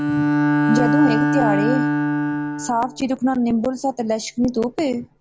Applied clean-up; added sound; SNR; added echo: none; Bowed string instrument; -1 dB; none.